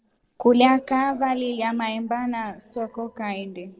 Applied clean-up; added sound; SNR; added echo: neural separator model SepFormer DNS4.